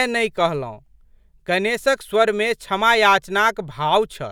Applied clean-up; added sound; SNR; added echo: none; none; none; none.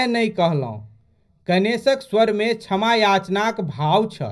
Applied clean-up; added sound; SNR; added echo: none; none; none; reverberation time 0.4 s.